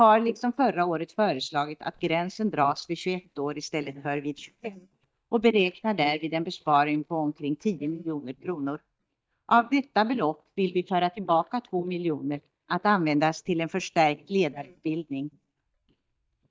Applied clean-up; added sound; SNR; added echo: neural mask model DeepFilterNet 3.